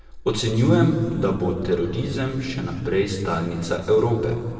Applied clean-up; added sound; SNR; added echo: none; none; none; reverberation time 2.1 s.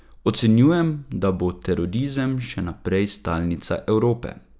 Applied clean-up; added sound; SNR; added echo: none; none; none; none.